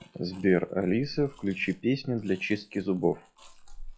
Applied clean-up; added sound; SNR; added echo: classical method log-MMSE.